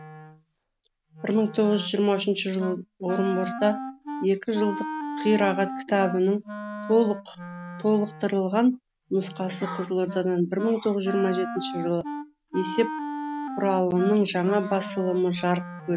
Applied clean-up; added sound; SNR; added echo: none; Wind instrument, woodwind instrument; 10 dB; none.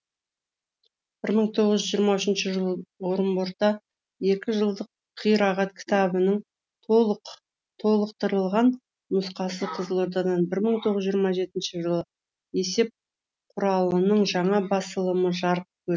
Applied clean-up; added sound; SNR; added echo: none; none; none; none.